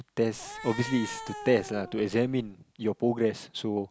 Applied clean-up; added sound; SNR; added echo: none; Cat; 12 dB; none.